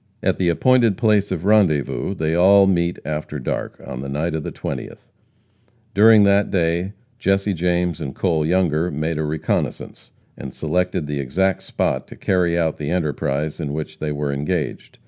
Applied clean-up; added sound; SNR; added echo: none; none; none; none.